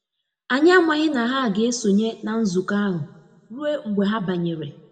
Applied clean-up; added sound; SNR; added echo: none; none; none; reverberation time 0.8 s.